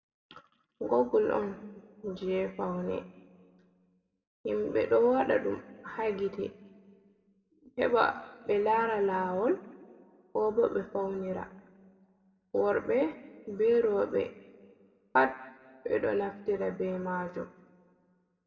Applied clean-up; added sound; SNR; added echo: none; none; none; reverberation time 1.1 s.